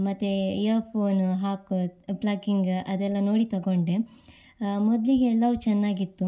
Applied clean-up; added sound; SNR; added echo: none; none; none; none.